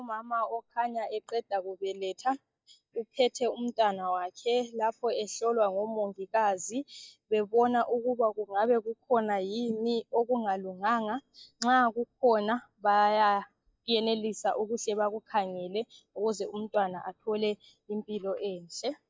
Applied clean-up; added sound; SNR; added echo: neural mask model DeepFilterNet 3.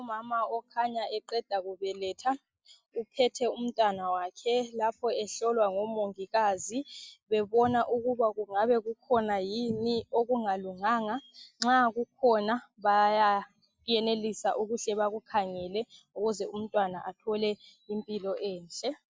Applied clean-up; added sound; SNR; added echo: none; none; none; none.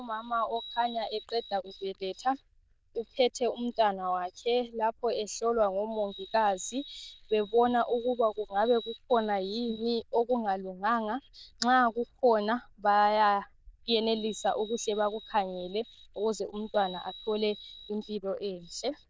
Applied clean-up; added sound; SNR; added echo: neural diffusion model UNIVERSE++.